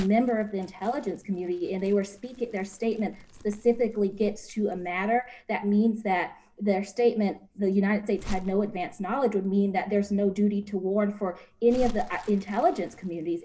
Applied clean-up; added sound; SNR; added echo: none; Crumpling, crinkling; 16 dB; reverberation time 0.3 s.